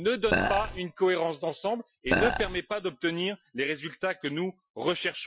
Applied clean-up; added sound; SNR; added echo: classical method Wiener filter.